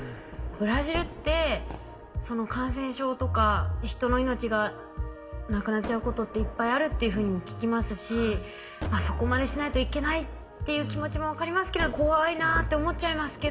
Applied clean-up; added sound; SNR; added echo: none; Gunshot, gunfire; 15 dB; reverberation time 0.7 s.